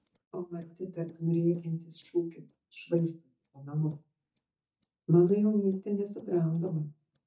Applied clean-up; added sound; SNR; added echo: neural mask model DeepFilterNet 3.